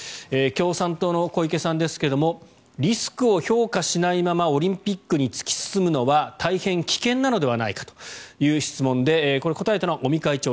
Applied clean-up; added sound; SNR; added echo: none; none; none; none.